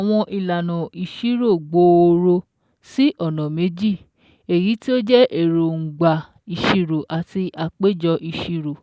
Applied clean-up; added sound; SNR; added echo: none; none; none; none.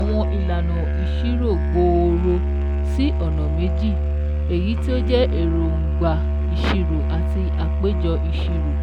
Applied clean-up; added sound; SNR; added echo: none; Musical instrument; -5 dB; none.